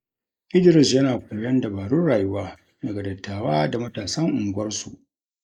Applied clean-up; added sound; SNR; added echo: neural mask model Resemble Enhance denoiser.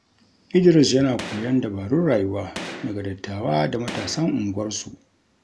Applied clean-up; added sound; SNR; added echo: none; Gunshot, gunfire; 16 dB; none.